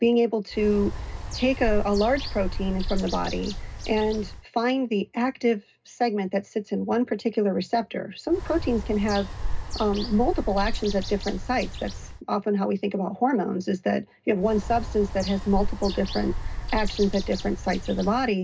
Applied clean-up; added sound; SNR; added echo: none; Bird; 5 dB; reverberation time 0.2 s.